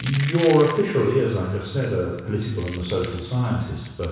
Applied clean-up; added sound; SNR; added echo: none; Crushing; 17 dB; reverberation time 1.1 s.